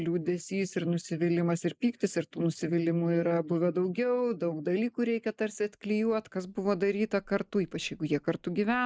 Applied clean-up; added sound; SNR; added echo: neural mask model Resemble Enhance denoiser.